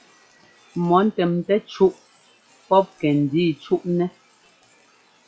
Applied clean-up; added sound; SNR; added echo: classical method log-MMSE.